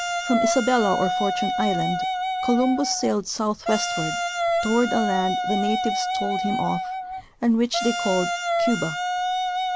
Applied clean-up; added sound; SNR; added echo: none; Wind instrument, woodwind instrument; 1 dB; none.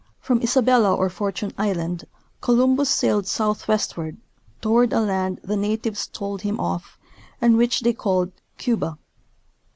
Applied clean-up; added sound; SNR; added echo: none; none; none; none.